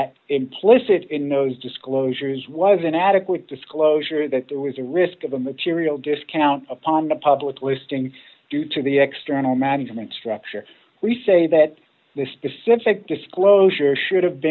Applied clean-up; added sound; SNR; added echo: none; none; none; none.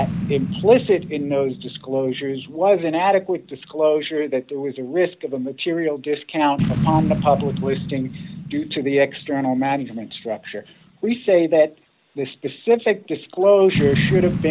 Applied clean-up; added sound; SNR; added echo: none; Boom; 8 dB; none.